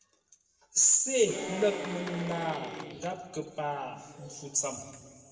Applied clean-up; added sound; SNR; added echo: none; Applause / Cheering; 9 dB; reverberation time 1.8 s.